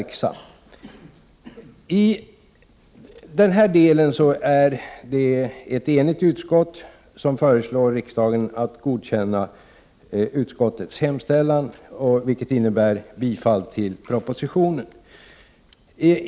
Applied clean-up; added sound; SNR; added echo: none; none; none; none.